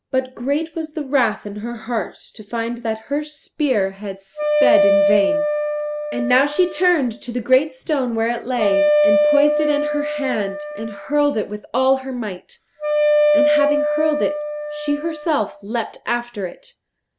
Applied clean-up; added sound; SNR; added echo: none; Wind instrument, woodwind instrument; -2 dB; none.